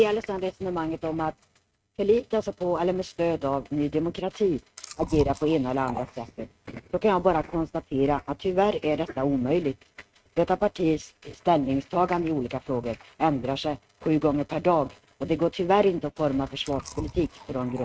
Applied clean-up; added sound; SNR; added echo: neural mask model RNNoise.